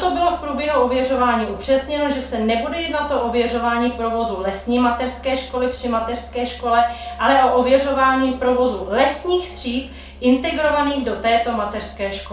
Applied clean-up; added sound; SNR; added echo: none; Musical instrument; 19 dB; reverberation time 0.3 s.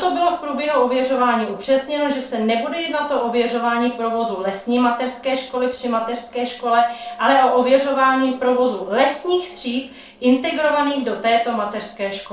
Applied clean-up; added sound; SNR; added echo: neural separator model SepFormer DNS4.